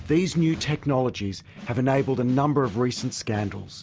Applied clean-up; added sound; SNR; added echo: none; none; none; none.